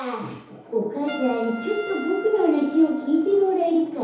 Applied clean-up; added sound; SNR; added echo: none; Trumpet; 17 dB; reverberation time 2.2 s.